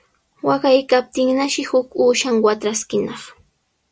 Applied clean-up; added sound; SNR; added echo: none; none; none; none.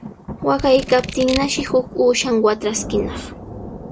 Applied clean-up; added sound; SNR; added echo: none; Scissors + Thunder; 12 dB; none.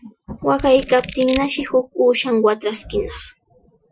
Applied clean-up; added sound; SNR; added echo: classical method Wiener filter.